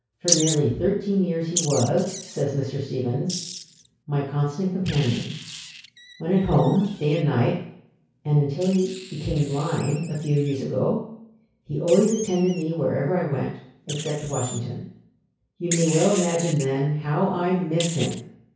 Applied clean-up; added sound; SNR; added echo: none; Wild animals; 12 dB; reverberation time 0.6 s.